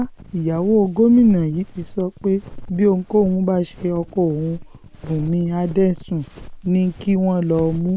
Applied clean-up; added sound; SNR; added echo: none; Walk, footsteps; 17 dB; none.